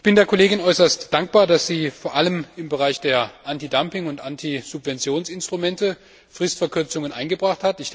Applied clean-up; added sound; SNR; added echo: none; none; none; none.